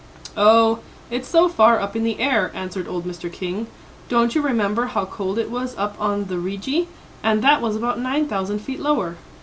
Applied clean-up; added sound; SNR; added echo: none; none; none; none.